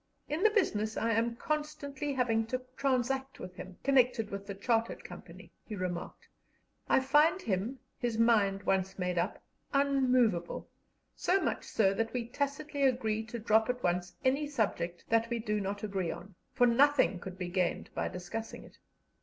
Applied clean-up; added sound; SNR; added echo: none; none; none; none.